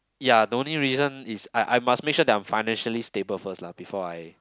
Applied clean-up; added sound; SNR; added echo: none; none; none; none.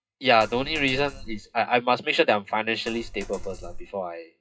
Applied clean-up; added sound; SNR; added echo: classical method WPE with log-MMSE.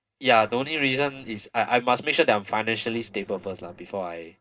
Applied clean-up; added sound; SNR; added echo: neural separator model SepFormer DNS4.